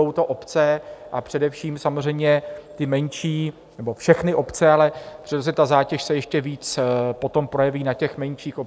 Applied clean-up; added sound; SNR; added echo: none; none; none; none.